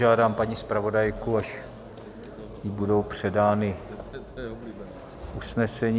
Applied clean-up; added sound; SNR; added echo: none; none; none; none.